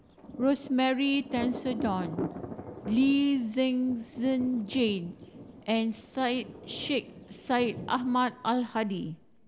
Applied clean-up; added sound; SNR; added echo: none; Thunder; 13 dB; none.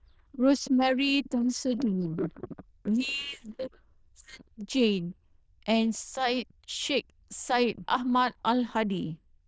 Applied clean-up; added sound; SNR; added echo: neural diffusion model UNIVERSE++.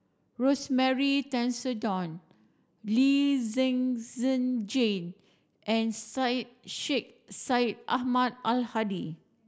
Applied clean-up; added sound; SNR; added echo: none; none; none; none.